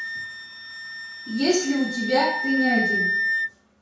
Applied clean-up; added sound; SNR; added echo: none; Wind instrument, woodwind instrument; 2 dB; reverberation time 0.5 s.